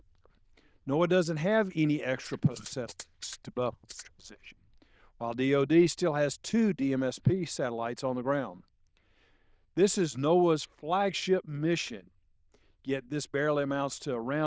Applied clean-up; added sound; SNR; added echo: neural diffusion model UNIVERSE++.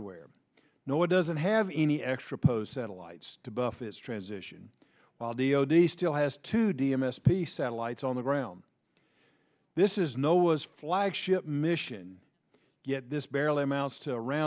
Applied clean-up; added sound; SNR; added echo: none; none; none; none.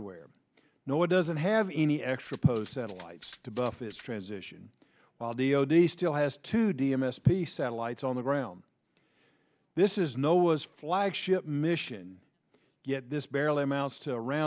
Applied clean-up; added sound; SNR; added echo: none; Rattle (instrument); 19 dB; none.